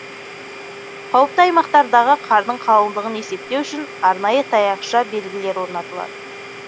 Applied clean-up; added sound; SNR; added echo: none; Domestic sounds, home sounds; 15 dB; none.